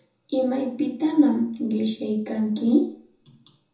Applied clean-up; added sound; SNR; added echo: none; none; none; reverberation time 1.0 s.